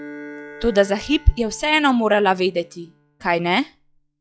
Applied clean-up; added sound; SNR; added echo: classical method log-MMSE.